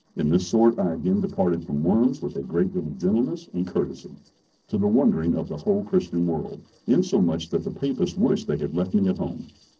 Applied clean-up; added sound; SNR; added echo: neural separator model SepFormer DNS4.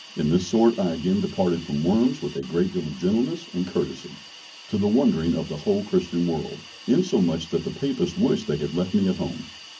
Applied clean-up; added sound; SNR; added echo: none; Hiss; 19 dB; reverberation time 0.3 s.